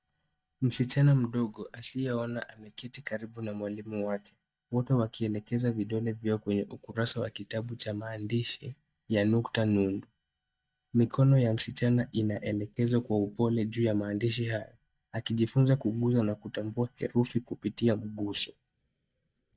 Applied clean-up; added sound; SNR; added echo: neural mask model DeepFilterNet 3.